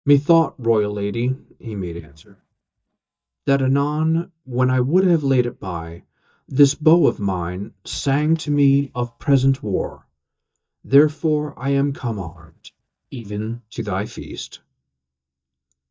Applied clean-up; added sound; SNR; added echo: neural mask model DeepFilterNet 3.